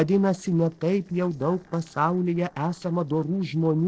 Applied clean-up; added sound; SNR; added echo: neural separator model SepFormer DNS4.